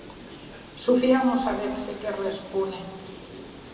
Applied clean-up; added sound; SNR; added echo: none; Bird; 16 dB; reverberation time 2.1 s.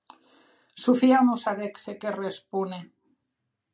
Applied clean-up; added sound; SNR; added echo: none; none; none; none.